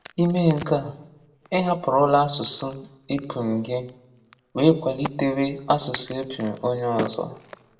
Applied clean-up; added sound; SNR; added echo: none; Crack; 17 dB; reverberation time 0.6 s.